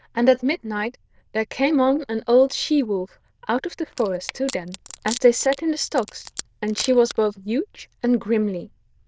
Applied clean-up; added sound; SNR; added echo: neural diffusion model UNIVERSE++.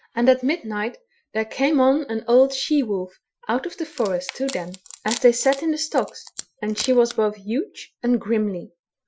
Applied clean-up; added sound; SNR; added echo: classical method Wiener filter.